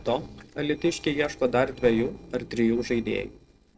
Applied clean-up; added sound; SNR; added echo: neural separator model SepFormer DNS4.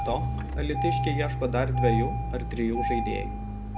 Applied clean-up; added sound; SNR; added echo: none; Engine starting; -3 dB; none.